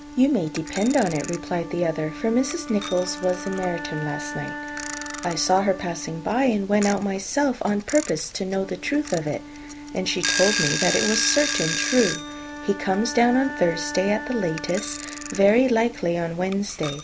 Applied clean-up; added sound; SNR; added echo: none; Wind instrument, woodwind instrument + Alarm / Clock; 8 dB; none.